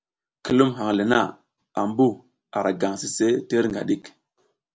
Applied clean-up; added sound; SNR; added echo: none; none; none; none.